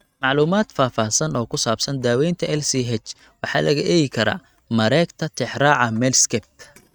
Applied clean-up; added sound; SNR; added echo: neural mask model RNNoise.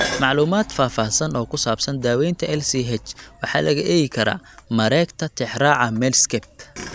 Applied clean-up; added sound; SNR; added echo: none; Dishes, pots, and pans; 14 dB; none.